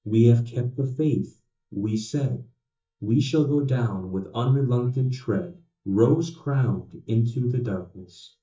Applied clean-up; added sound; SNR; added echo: neural mask model DeepFilterNet 3.